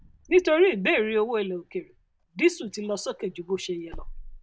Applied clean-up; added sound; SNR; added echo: none; Wind / Car; 19 dB; none.